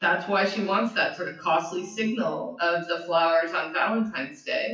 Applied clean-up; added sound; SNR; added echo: classical method WPE with log-MMSE.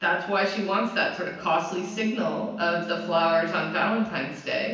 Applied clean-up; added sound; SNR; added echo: none; Wind instrument, woodwind instrument; 13 dB; reverberation time 0.9 s.